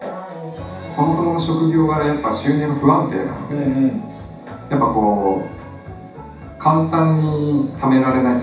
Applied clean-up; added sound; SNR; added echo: none; none; none; reverberation time 0.7 s.